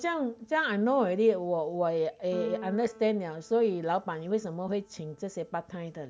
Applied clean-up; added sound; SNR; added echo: none; Keyboard (musical); 18 dB; none.